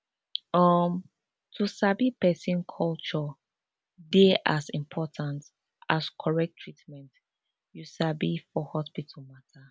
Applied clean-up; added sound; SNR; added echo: none; none; none; none.